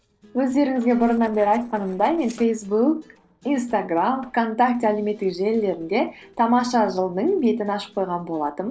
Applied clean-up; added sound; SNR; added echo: neural separator model SepFormer DNS4.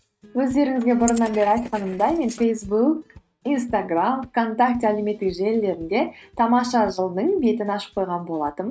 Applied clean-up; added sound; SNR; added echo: neural mask model RNNoise.